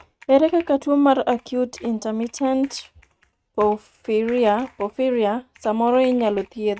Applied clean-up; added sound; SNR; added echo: neural mask model RNNoise.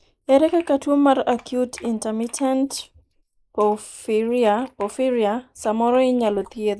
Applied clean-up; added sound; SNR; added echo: neural mask model Resemble Enhance denoiser.